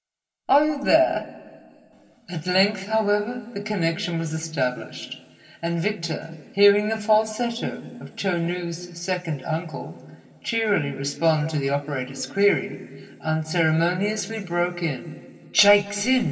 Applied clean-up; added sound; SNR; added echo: none; none; none; reverberation time 2.9 s.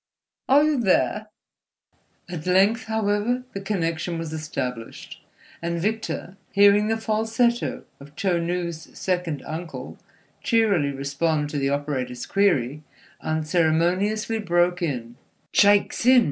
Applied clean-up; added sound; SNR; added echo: none; none; none; none.